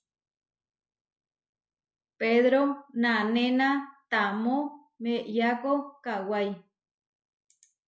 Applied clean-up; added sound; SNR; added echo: none; none; none; none.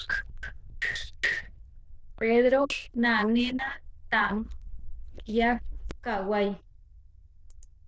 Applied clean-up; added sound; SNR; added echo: neural diffusion model UNIVERSE++.